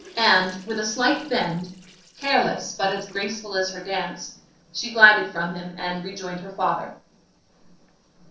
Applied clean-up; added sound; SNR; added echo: neural separator model SepFormer DNS4.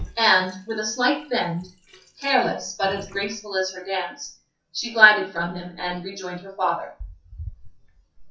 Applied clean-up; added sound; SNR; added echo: classical method WPE with log-MMSE.